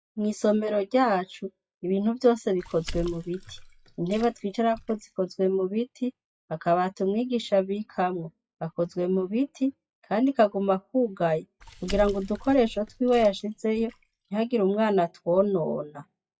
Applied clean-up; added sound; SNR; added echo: classical method log-MMSE.